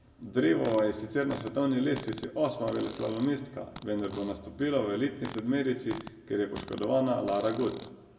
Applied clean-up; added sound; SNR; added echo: none; Fart; 16 dB; reverberation time 1.0 s.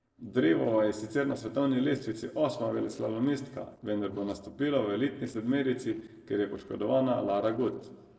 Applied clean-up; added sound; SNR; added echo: neural separator model SepFormer DNS4.